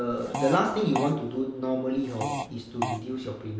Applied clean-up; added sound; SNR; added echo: none; Fart; 6 dB; none.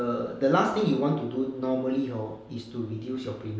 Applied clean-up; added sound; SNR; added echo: none; none; none; none.